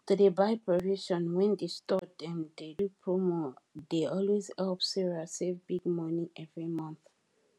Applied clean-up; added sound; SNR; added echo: none; none; none; none.